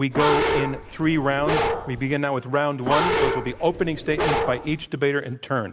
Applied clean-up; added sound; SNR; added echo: none; Bark; 1 dB; none.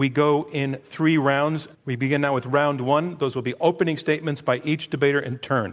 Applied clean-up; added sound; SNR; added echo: none; none; none; none.